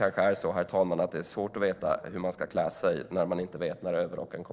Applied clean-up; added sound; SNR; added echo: neural separator model SepFormer DNS4.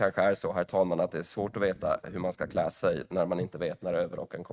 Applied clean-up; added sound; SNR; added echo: neural mask model RNNoise.